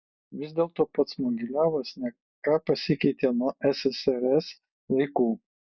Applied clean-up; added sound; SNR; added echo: none; none; none; none.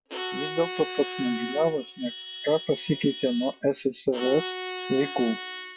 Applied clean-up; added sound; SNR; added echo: classical method log-MMSE.